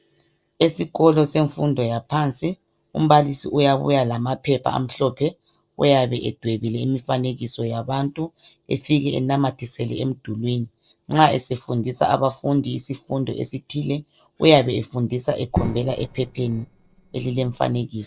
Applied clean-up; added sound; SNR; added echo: neural separator model SepFormer DNS4.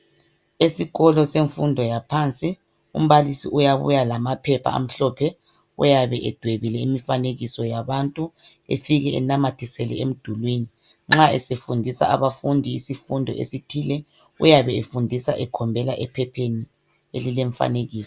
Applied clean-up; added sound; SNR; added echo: none; none; none; none.